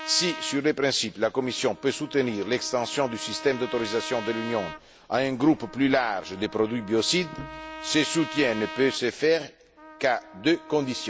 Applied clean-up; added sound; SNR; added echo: none; Trumpet; 14 dB; none.